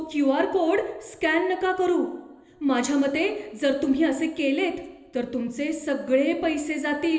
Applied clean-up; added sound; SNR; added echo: none; none; none; reverberation time 0.8 s.